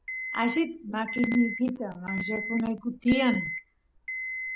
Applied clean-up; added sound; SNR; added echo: none; Alarm; 8 dB; none.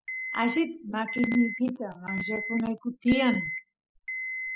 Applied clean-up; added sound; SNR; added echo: classical method spectral subtraction.